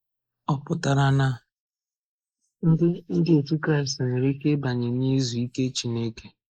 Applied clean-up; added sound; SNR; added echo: neural mask model Resemble Enhance denoiser.